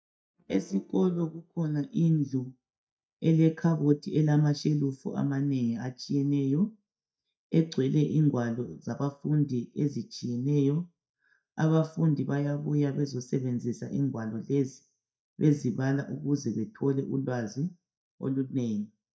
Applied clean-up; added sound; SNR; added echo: neural mask model DeepFilterNet 3.